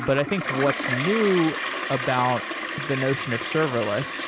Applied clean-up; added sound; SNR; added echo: none; Toilet flush; 4 dB; none.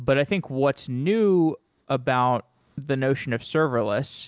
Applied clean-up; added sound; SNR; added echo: none; none; none; none.